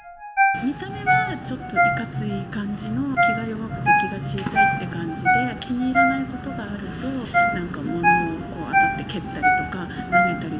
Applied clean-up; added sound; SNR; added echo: none; Ringtone; -5 dB; reverberation time 1.6 s.